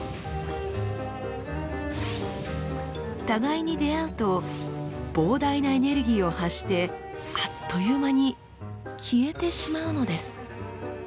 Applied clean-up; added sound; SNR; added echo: none; none; none; none.